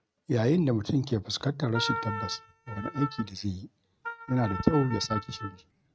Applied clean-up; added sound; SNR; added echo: neural mask model RNNoise.